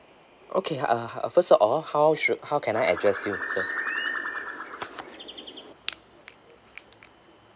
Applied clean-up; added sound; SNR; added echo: none; Bird; 6 dB; none.